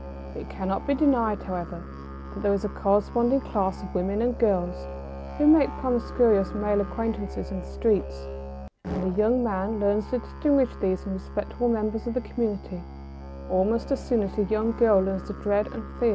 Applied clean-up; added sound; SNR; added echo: none; Musical instrument; 11 dB; none.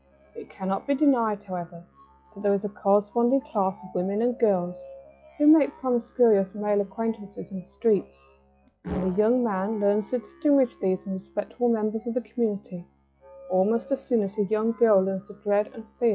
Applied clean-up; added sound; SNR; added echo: classical method log-MMSE.